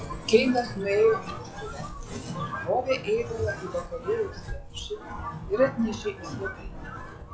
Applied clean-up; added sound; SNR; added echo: classical method log-MMSE.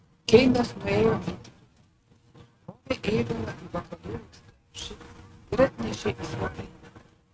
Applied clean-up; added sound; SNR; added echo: neural mask model RNNoise.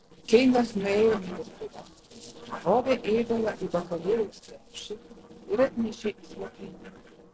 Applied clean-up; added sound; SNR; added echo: neural separator model SepFormer DNS4.